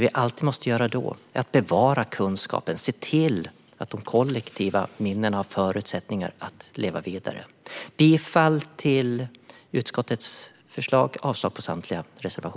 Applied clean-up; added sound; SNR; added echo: none; none; none; none.